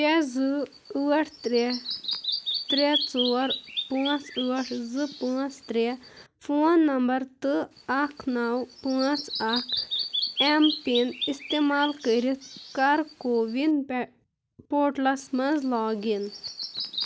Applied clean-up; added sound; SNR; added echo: none; Bird vocalization, bird call, bird song; 8 dB; none.